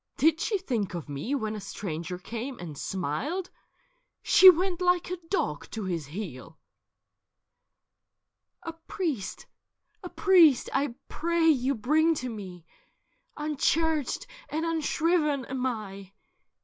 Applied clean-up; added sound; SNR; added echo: none; none; none; none.